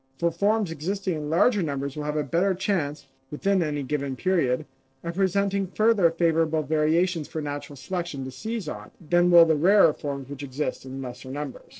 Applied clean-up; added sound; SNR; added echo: neural separator model SepFormer DNS4.